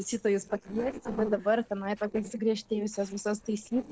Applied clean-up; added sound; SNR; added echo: neural separator model SepFormer DNS4.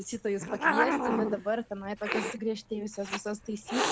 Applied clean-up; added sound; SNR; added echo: none; Hiss; -1 dB; none.